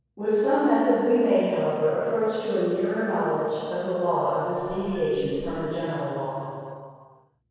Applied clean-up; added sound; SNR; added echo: neural separator model SepFormer DNS4.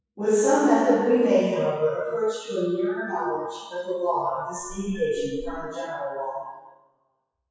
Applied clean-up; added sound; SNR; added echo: classical method WPE with log-MMSE.